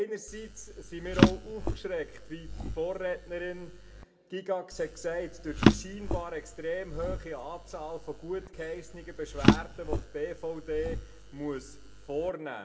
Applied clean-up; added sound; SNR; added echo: none; Drawer open or close; -5 dB; reverberation time 1.0 s.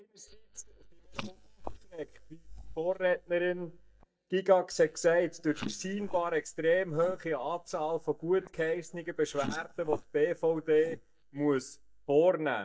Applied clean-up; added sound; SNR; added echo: neural mask model DeepFilterNet 3.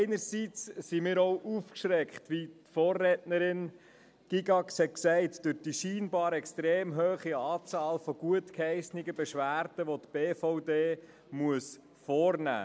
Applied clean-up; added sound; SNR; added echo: none; none; none; none.